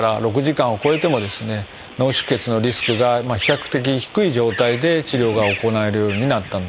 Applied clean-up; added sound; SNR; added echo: neural mask model Resemble Enhance denoiser.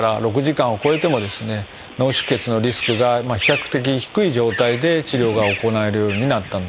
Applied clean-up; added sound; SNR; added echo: none; Bird vocalization, bird call, bird song; 11 dB; none.